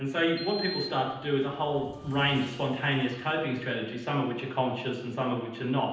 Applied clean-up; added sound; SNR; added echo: none; Sliding door; 15 dB; reverberation time 0.9 s.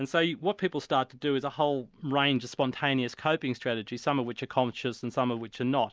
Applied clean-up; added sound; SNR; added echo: none; none; none; none.